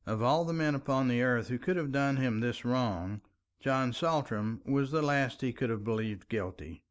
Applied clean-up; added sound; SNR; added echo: none; none; none; none.